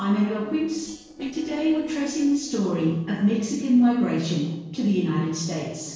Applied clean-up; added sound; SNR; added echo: neural separator model SepFormer DNS4.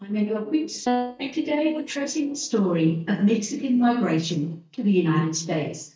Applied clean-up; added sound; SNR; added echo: neural mask model DeepFilterNet 3.